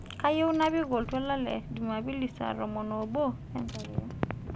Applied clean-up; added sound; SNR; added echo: none; Engine / Car; 11 dB; none.